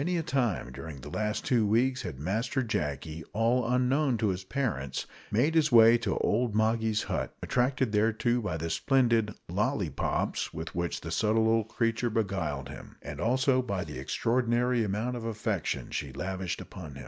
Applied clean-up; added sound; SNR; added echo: none; none; none; none.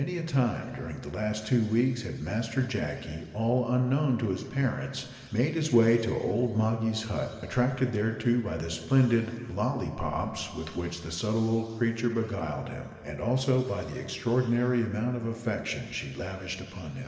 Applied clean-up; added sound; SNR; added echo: none; none; none; reverberation time 2.1 s.